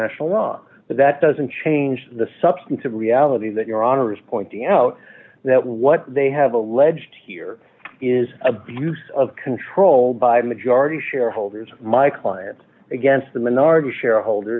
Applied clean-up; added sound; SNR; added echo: none; none; none; none.